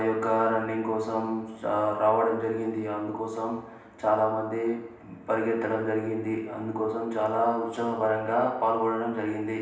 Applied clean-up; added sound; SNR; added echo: none; none; none; reverberation time 0.9 s.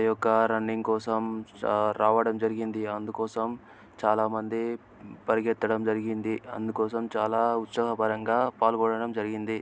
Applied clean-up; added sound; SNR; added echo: none; none; none; none.